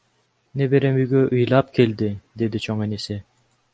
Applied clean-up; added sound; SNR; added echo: none; none; none; none.